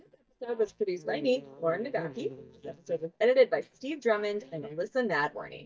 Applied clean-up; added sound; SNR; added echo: neural mask model DeepFilterNet 3.